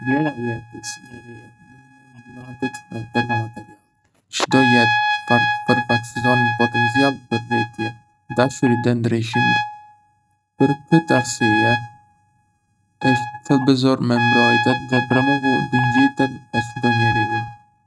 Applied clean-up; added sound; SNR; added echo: neural mask model RNNoise.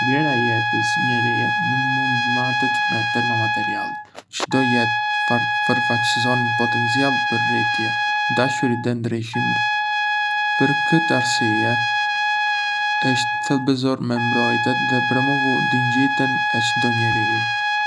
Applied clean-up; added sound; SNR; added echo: none; Trumpet; -3 dB; none.